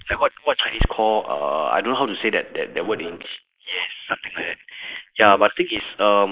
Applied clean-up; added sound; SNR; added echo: neural mask model Resemble Enhance denoiser.